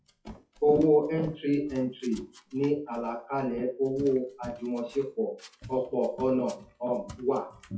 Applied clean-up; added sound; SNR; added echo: classical method WPE with log-MMSE.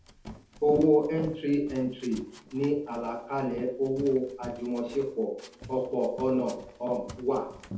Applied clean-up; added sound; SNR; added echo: none; Run; 18 dB; reverberation time 0.6 s.